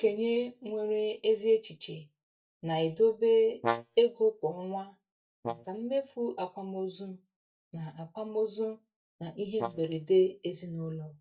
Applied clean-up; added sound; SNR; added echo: neural mask model DeepFilterNet 3.